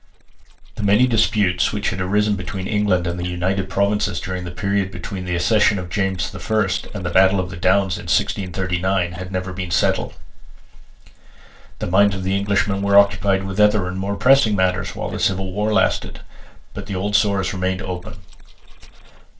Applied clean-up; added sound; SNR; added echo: neural separator model SepFormer DNS4.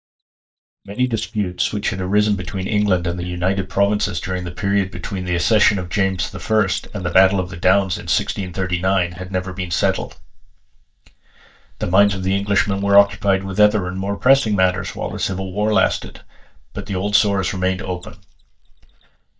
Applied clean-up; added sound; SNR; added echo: neural mask model DeepFilterNet 3.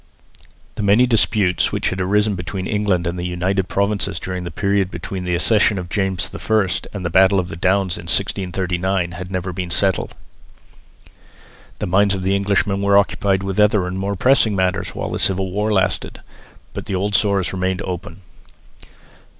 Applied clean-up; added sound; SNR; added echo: none; none; none; none.